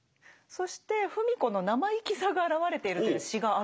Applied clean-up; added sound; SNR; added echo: none; none; none; none.